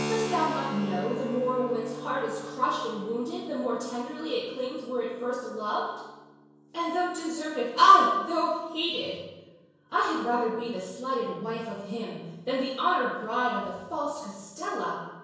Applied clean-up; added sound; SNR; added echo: none; Keyboard (musical); 14 dB; reverberation time 1.0 s.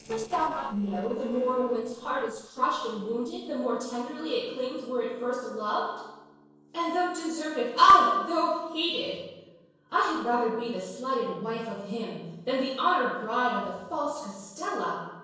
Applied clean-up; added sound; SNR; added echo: neural separator model SepFormer DNS4.